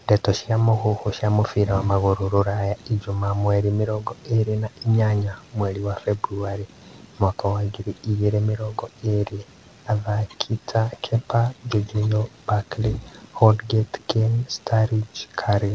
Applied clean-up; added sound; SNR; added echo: none; none; none; none.